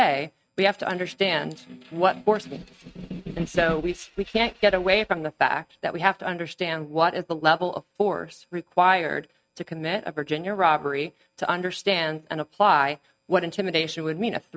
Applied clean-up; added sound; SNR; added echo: neural mask model RNNoise.